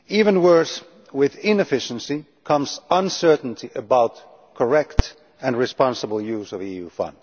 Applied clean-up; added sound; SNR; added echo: none; none; none; none.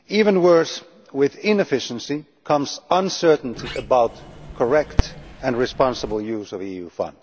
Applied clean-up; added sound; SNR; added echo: none; Sliding door; 18 dB; none.